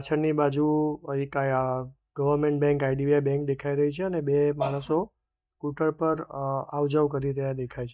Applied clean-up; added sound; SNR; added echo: neural mask model DeepFilterNet 3.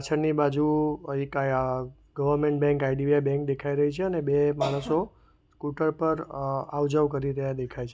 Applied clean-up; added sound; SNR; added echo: none; none; none; none.